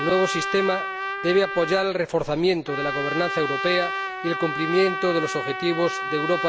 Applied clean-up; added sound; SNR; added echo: none; Trumpet; 5 dB; none.